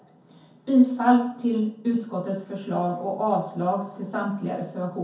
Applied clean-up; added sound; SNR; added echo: none; none; none; reverberation time 0.6 s.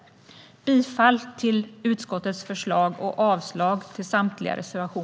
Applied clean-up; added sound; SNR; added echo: none; none; none; none.